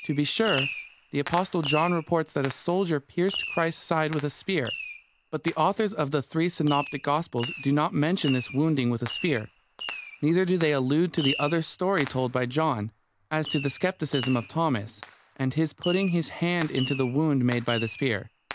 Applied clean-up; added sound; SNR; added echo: none; Fireworks; 12 dB; none.